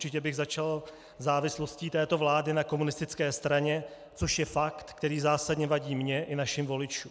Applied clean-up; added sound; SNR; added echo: none; none; none; none.